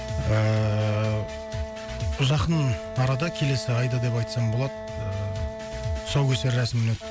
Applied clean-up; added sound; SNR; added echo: none; Wind instrument, woodwind instrument; 11 dB; none.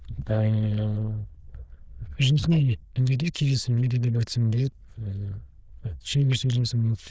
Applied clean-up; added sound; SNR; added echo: neural diffusion model UNIVERSE++.